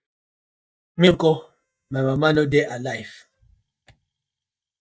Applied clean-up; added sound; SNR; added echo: neural mask model DeepFilterNet 3.